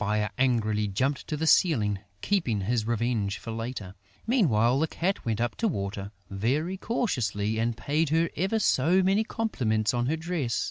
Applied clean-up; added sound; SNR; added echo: none; none; none; none.